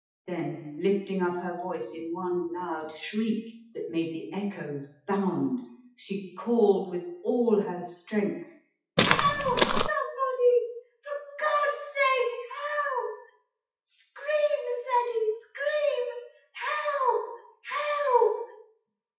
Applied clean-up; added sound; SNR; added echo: classical method WPE with log-MMSE.